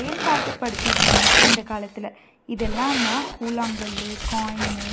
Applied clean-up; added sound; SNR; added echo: none; Tearing; -4 dB; none.